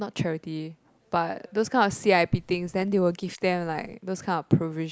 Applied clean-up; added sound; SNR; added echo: neural mask model Resemble Enhance denoiser.